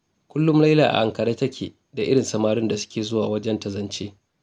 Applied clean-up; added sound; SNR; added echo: none; none; none; none.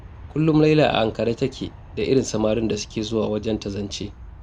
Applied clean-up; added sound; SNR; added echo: none; Aircraft; 18 dB; none.